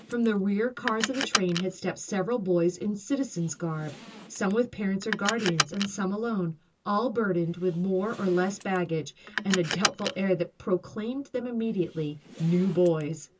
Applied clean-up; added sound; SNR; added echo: none; Car; 9 dB; reverberation time 0.2 s.